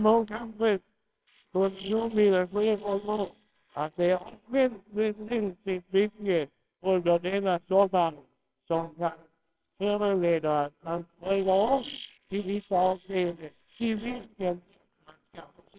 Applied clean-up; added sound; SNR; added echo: neural separator model SepFormer WHAMR!.